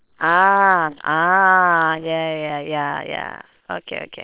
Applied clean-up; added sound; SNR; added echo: neural separator model SepFormer WHAM!.